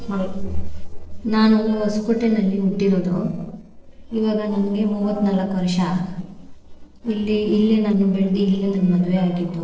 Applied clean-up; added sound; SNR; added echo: neural separator model SepFormer DNS4.